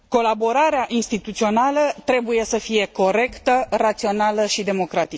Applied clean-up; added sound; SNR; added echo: none; none; none; none.